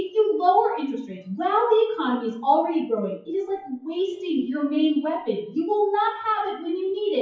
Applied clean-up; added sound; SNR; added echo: classical method WPE with log-MMSE.